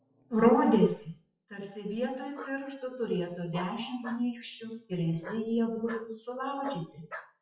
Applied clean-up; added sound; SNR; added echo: classical method WPE with log-MMSE.